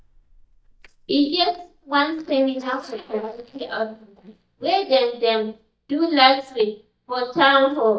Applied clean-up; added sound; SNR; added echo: neural mask model DeepFilterNet 3.